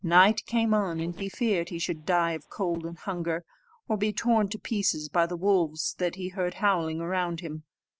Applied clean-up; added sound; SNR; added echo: neural separator model SepFormer DNS4.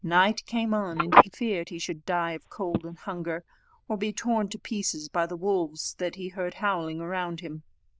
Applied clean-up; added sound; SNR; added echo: neural diffusion model UNIVERSE++.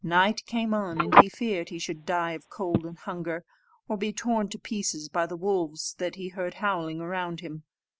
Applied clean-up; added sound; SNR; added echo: none; Telephone; -4 dB; none.